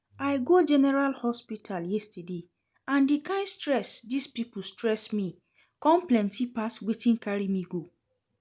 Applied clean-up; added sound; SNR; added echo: none; none; none; none.